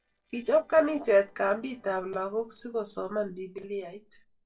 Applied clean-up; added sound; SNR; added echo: neural separator model SepFormer DNS4.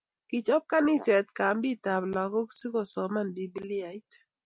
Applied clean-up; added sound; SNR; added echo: none; none; none; none.